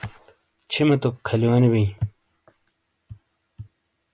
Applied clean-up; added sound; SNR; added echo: none; none; none; none.